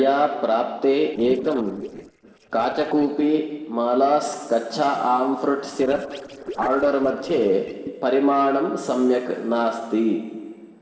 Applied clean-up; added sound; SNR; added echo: neural separator model SepFormer DNS4.